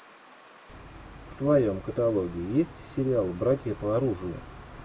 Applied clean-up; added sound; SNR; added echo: none; Cricket; 9 dB; none.